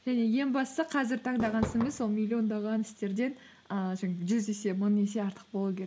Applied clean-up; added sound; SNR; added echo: none; Fireworks; 9 dB; none.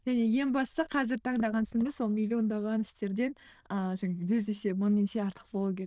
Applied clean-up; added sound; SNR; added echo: neural diffusion model UNIVERSE++.